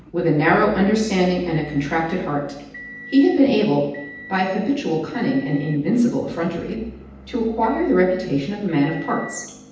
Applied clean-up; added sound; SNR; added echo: none; Motor vehicle (road) / Engine; 19 dB; reverberation time 0.9 s.